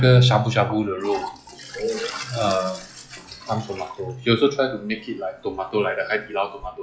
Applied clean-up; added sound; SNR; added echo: classical method log-MMSE.